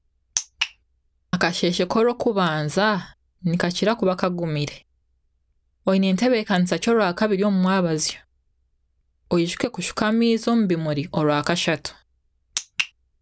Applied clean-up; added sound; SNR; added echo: none; none; none; none.